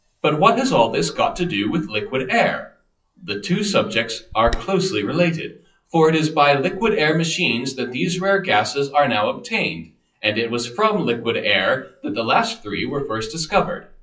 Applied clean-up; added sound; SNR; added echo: classical method WPE with log-MMSE.